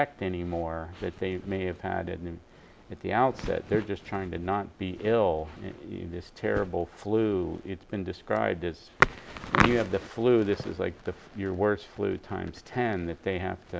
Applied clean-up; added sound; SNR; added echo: none; none; none; none.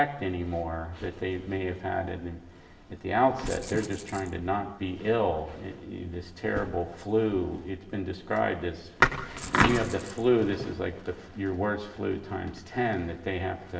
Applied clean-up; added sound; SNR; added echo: none; Rattle (instrument); 16 dB; reverberation time 1.0 s.